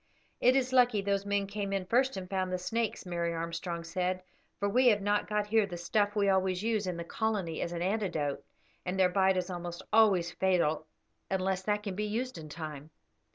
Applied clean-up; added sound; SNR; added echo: none; none; none; none.